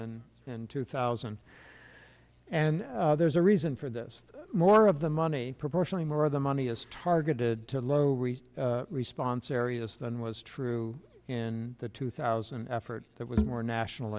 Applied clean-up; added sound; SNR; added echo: none; none; none; none.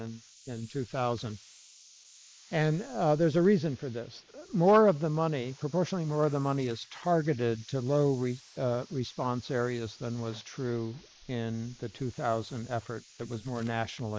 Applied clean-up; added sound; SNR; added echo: neural mask model Resemble Enhance denoiser.